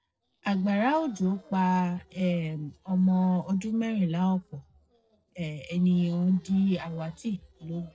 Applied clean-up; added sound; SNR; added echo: neural separator model SepFormer DNS4.